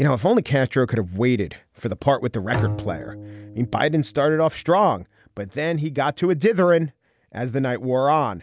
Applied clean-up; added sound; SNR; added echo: none; Bowed string instrument; 11 dB; none.